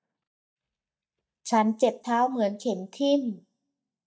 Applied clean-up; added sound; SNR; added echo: neural mask model DeepFilterNet 3.